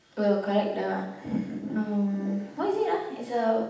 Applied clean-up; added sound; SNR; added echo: none; none; none; reverberation time 0.8 s.